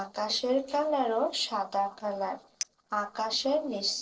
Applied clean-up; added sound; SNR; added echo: neural separator model SepFormer DNS4.